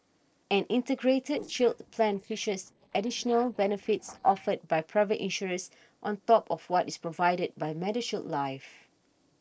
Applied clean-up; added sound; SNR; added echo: neural separator model SepFormer DNS4.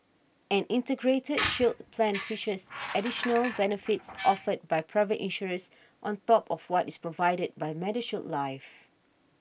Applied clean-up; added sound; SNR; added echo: none; Squeak; 8 dB; none.